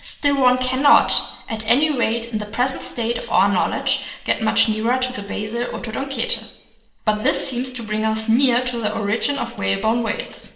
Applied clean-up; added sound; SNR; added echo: none; none; none; reverberation time 0.9 s.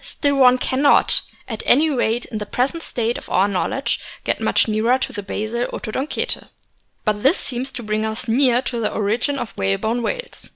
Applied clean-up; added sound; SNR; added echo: none; none; none; none.